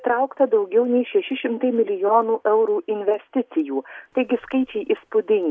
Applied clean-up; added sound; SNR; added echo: none; none; none; none.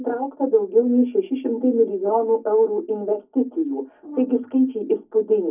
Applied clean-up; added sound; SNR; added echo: neural separator model SepFormer DNS4.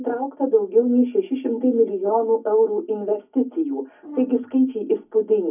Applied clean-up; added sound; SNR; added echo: none; Brass instrument; 20 dB; reverberation time 0.3 s.